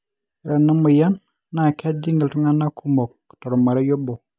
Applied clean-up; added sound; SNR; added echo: none; none; none; none.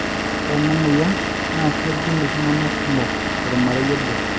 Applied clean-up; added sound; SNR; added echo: none; Engine / Vehicle; 0 dB; none.